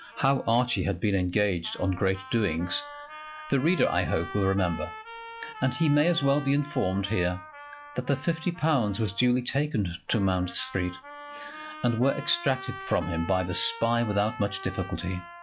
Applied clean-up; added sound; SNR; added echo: classical method log-MMSE.